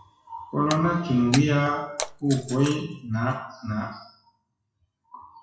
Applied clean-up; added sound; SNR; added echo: classical method WPE with log-MMSE.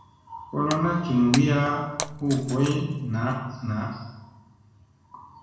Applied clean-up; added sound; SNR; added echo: none; Shatter; 13 dB; reverberation time 1.0 s.